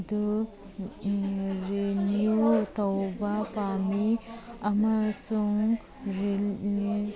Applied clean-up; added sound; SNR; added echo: none; none; none; none.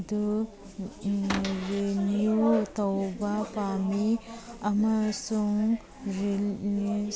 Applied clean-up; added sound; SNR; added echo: none; Cupboard open or close / Door; 8 dB; none.